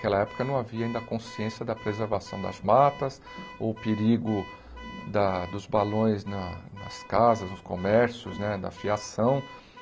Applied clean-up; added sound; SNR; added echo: none; Alarm / Car; 18 dB; none.